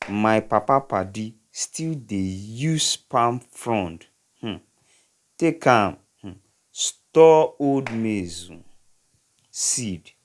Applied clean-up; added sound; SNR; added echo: none; Clapping; 19 dB; none.